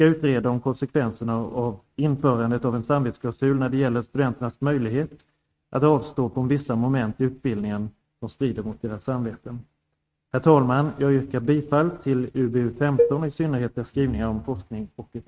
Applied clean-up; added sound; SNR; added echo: neural mask model RNNoise.